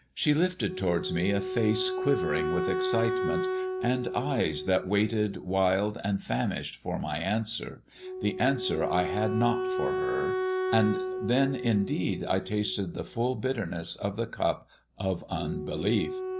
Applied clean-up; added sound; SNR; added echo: none; Wind instrument, woodwind instrument; 5 dB; none.